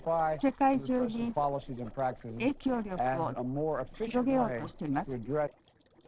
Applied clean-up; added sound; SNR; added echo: neural separator model SepFormer DNS4.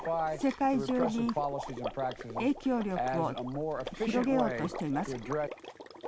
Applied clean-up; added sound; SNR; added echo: none; Water / Liquid; 11 dB; none.